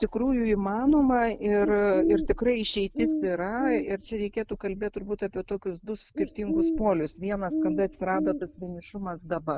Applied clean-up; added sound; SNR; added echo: none; Bird; 6 dB; none.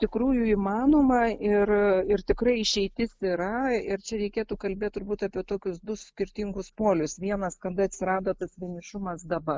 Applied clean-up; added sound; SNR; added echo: none; none; none; none.